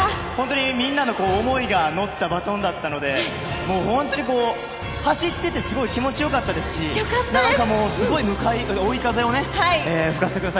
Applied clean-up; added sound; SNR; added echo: none; none; none; none.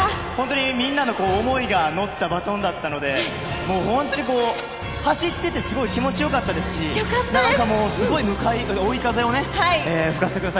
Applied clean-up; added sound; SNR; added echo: none; Drill + Musical instrument; 17 dB; none.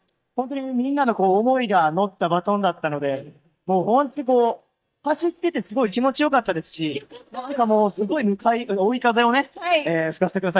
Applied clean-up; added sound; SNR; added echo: neural mask model DeepFilterNet 3.